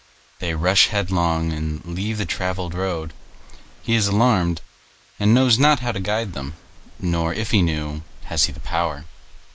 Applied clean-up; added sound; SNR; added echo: neural mask model Resemble Enhance denoiser.